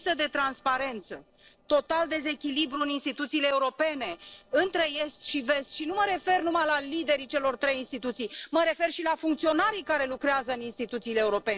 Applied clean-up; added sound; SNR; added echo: neural separator model SepFormer DNS4.